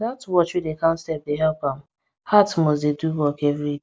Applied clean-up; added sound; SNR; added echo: none; none; none; none.